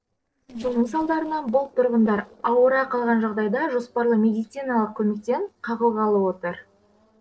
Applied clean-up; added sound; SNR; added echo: neural separator model SepFormer DNS4.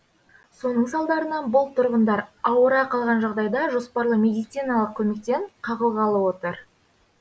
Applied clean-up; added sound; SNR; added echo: none; none; none; none.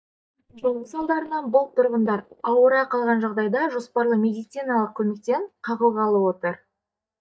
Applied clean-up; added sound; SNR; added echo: neural mask model DeepFilterNet 3.